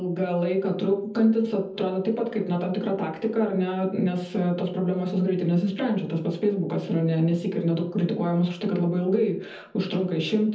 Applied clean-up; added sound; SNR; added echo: none; none; none; reverberation time 0.7 s.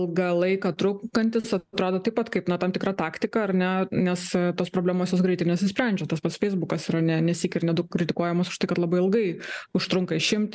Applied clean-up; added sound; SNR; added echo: none; none; none; none.